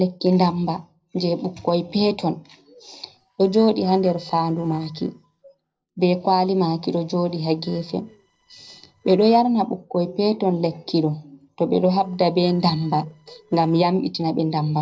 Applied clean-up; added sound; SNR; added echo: neural separator model SepFormer DNS4.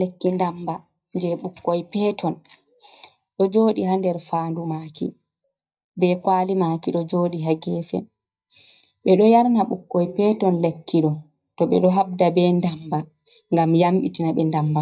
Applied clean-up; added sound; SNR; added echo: neural mask model DeepFilterNet 3.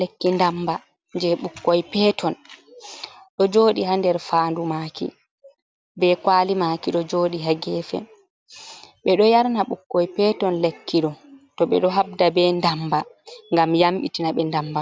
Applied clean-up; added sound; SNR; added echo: none; none; none; none.